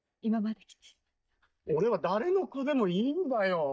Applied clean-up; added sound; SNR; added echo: neural mask model DeepFilterNet 3.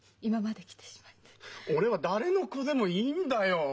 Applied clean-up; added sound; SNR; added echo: none; none; none; none.